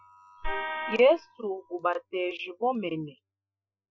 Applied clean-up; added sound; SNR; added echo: classical method Wiener filter.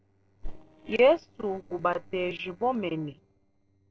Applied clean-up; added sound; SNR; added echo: neural separator model SepFormer DNS4.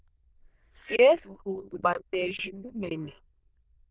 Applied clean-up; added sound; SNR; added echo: neural diffusion model UNIVERSE++.